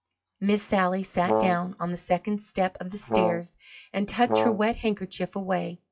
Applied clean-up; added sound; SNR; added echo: classical method log-MMSE.